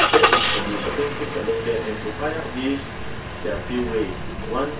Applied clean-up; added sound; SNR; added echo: none; Engine starting; -1 dB; reverberation time 0.2 s.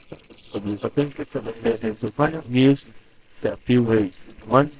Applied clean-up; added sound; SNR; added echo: neural separator model SepFormer WHAMR!.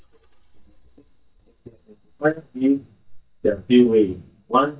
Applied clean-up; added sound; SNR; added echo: neural mask model DeepFilterNet 3.